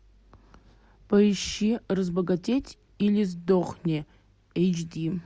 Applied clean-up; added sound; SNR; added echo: none; none; none; none.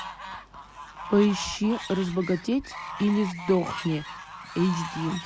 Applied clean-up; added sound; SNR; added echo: none; Fowl; 11 dB; none.